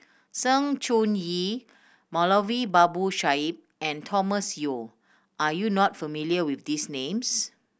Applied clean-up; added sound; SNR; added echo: none; none; none; none.